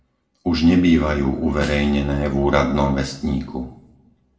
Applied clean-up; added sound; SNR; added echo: none; Snare drum; 20 dB; reverberation time 0.6 s.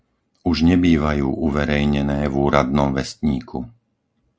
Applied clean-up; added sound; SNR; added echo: none; none; none; none.